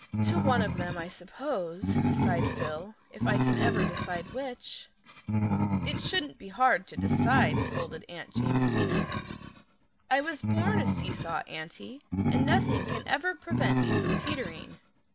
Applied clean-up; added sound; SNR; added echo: none; Animal; -4 dB; none.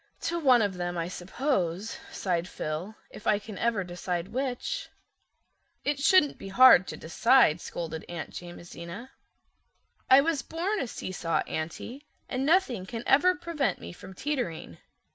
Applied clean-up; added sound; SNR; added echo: none; none; none; none.